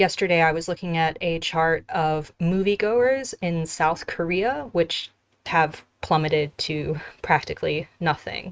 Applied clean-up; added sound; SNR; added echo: neural mask model RNNoise.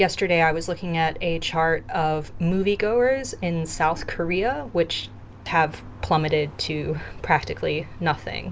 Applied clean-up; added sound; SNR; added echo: none; Motor vehicle (road); 15 dB; none.